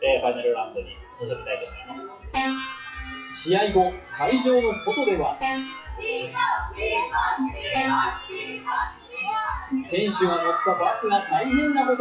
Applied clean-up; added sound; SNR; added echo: classical method WPE with log-MMSE.